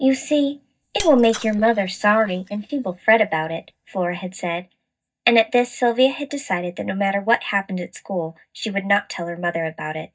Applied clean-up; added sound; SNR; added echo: neural mask model DeepFilterNet 3.